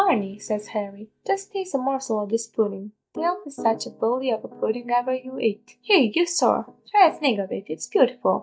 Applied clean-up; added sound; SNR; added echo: neural mask model DeepFilterNet 3.